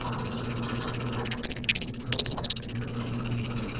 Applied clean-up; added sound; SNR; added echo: neural separator model SepFormer DNS4.